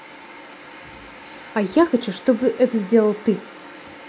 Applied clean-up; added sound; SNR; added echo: none; none; none; none.